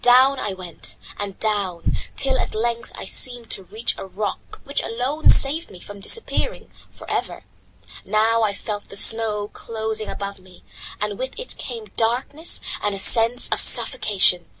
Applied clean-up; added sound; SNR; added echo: none; none; none; none.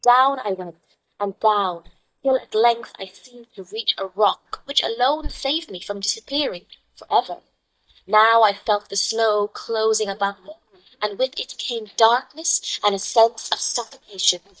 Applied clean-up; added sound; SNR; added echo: neural mask model DeepFilterNet 3.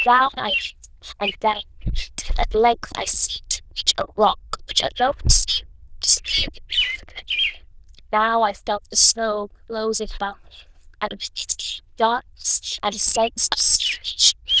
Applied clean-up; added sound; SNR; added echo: neural diffusion model UNIVERSE++.